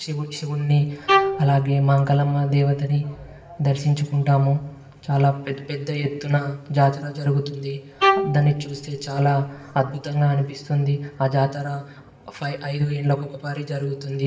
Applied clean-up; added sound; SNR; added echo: none; Bowed string instrument; 4 dB; reverberation time 0.8 s.